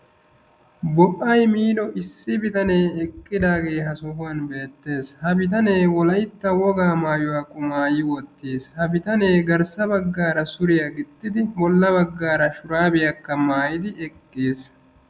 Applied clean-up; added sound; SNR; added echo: none; none; none; none.